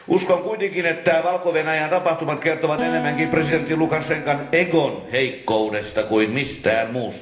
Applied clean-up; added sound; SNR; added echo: none; Acoustic guitar; 12 dB; reverberation time 1.1 s.